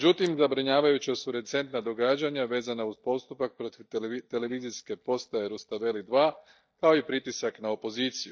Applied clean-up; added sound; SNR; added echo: neural mask model DeepFilterNet 3.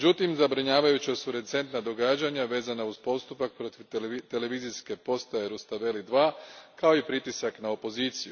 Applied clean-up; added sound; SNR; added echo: none; none; none; none.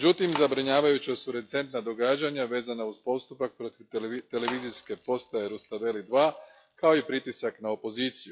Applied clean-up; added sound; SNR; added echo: classical method log-MMSE.